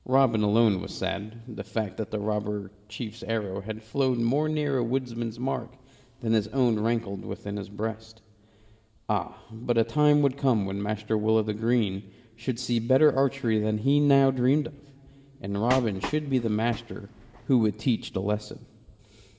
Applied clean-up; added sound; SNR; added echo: none; Train; 12 dB; reverberation time 1.2 s.